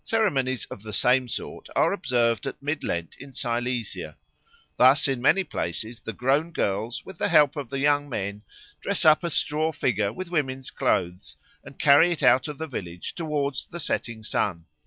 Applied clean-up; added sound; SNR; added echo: none; none; none; none.